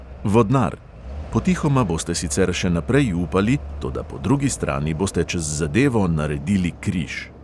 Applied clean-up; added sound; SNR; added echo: none; Alarm / Truck; 14 dB; none.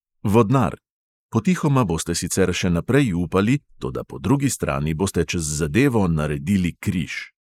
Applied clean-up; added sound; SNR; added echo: neural mask model Resemble Enhance denoiser.